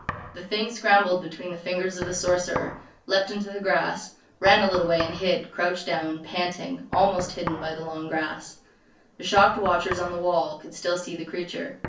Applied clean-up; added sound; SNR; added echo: none; Knock; 13 dB; reverberation time 0.3 s.